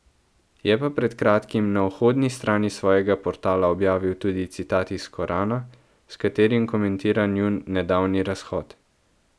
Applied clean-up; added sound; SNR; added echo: none; none; none; none.